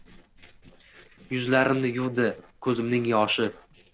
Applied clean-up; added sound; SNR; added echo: neural separator model SepFormer DNS4.